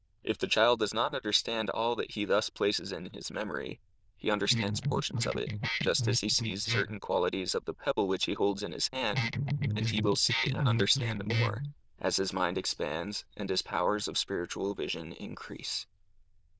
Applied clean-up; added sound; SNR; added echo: neural diffusion model UNIVERSE++.